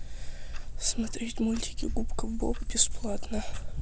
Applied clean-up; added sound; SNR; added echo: none; Clock; -2 dB; none.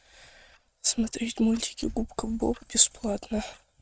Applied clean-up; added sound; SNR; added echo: neural mask model RNNoise.